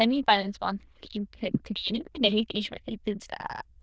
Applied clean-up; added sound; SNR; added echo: neural diffusion model UNIVERSE++.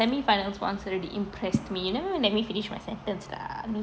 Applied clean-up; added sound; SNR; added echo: none; none; none; none.